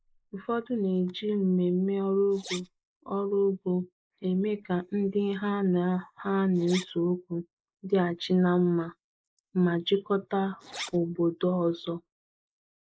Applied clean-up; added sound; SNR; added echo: neural mask model Resemble Enhance denoiser.